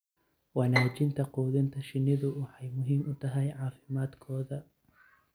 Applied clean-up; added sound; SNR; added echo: none; Bowed string instrument; 5 dB; none.